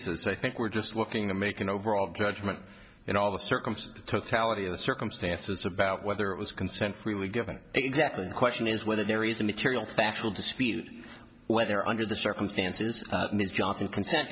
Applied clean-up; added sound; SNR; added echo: none; none; none; none.